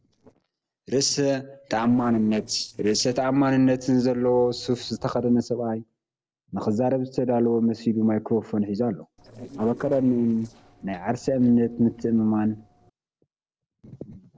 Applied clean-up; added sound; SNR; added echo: neural separator model SepFormer DNS4.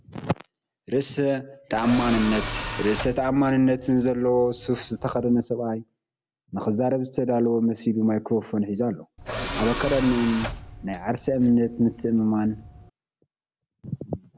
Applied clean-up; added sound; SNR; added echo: none; Tools; 9 dB; none.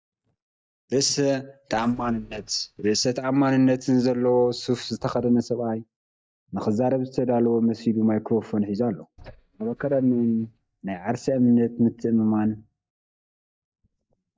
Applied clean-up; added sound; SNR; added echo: neural mask model DeepFilterNet 3.